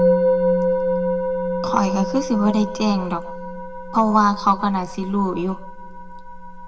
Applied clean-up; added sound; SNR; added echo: none; Musical instrument; 1 dB; reverberation time 1.1 s.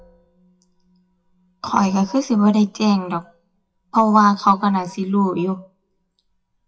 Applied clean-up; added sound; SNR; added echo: classical method WPE with log-MMSE.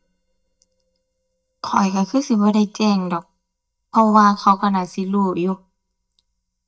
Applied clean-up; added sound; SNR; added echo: neural mask model DeepFilterNet 3.